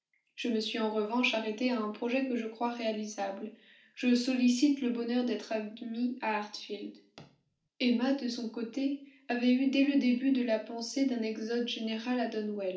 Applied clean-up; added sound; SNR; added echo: none; none; none; reverberation time 0.4 s.